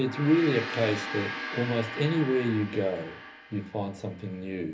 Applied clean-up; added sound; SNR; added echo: none; Gong; 10 dB; reverberation time 0.3 s.